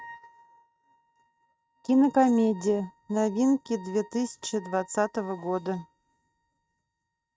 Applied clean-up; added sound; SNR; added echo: neural mask model RNNoise.